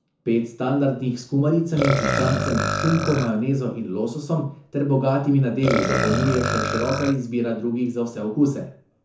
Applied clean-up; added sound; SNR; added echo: none; Burping, eructation; 4 dB; reverberation time 0.7 s.